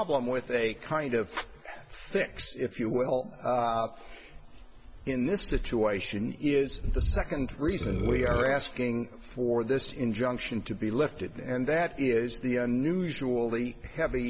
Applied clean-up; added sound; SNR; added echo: none; Burping, eructation; 3 dB; none.